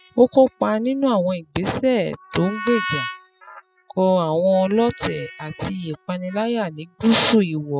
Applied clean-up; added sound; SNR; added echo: classical method spectral subtraction.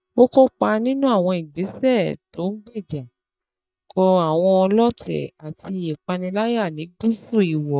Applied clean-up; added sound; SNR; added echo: neural mask model DeepFilterNet 3.